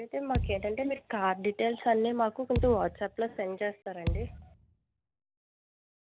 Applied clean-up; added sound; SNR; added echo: none; Thump, thud; 6 dB; none.